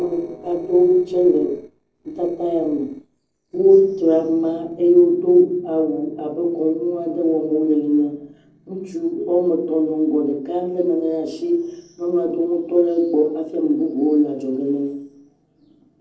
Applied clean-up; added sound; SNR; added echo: neural separator model SepFormer DNS4.